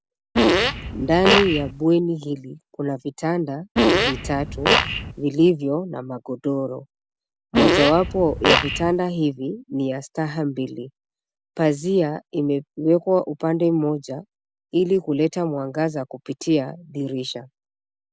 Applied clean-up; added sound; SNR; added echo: none; Fart; -3 dB; none.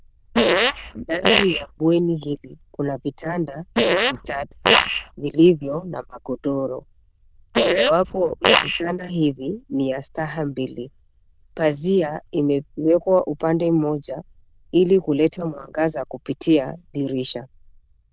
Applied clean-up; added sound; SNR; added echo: neural diffusion model UNIVERSE++.